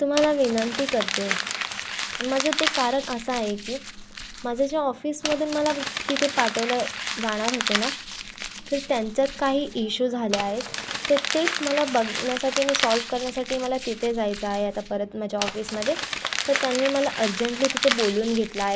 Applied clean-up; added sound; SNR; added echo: none; Crumpling, crinkling; 5 dB; none.